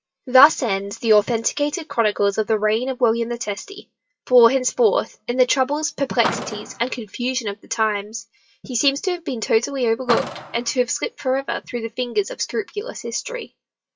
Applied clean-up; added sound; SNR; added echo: classical method WPE with log-MMSE.